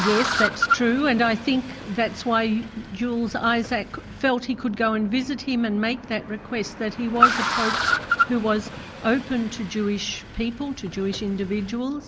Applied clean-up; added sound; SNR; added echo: none; Car; 4 dB; none.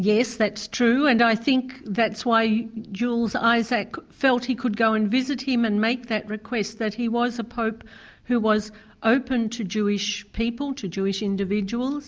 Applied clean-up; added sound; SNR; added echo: none; none; none; none.